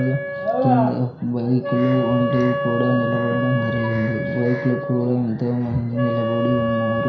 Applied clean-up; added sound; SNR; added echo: none; Wind instrument, woodwind instrument; 5 dB; reverberation time 0.5 s.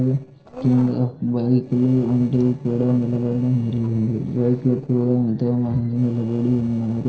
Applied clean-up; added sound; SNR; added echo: neural separator model SepFormer DNS4.